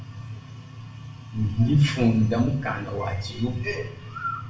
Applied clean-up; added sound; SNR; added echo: none; none; none; reverberation time 0.7 s.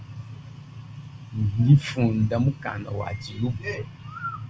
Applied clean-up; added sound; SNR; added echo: none; none; none; none.